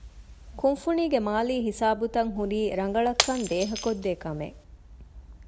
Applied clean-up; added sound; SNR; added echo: none; Shatter; 8 dB; none.